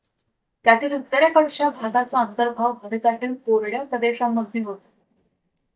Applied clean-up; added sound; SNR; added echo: neural mask model DeepFilterNet 3.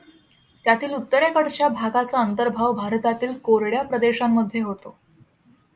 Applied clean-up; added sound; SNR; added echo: none; none; none; none.